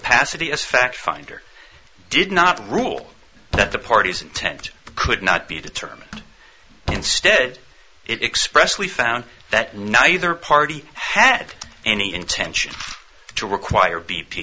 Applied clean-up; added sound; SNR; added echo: none; Slam; 13 dB; none.